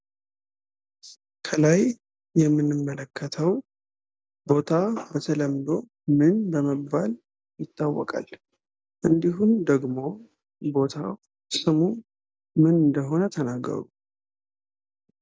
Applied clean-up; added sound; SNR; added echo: none; none; none; none.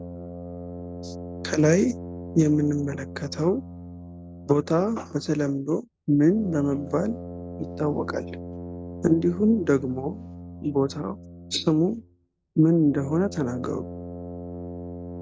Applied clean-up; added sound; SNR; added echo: none; Brass instrument; 12 dB; none.